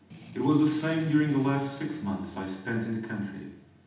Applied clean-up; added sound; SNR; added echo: none; Strum; 17 dB; reverberation time 0.8 s.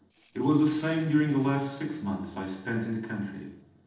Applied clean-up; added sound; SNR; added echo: neural separator model SepFormer DNS4.